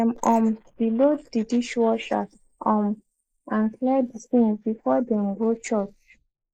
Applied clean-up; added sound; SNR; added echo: neural mask model Resemble Enhance denoiser.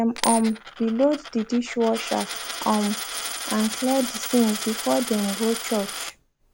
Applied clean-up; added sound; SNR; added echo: none; Coin (dropping); 8 dB; none.